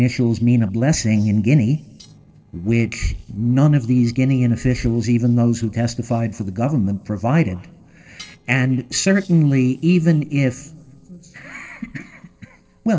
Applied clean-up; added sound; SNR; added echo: neural separator model SepFormer DNS4.